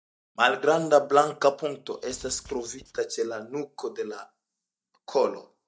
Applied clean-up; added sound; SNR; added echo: neural mask model DeepFilterNet 3.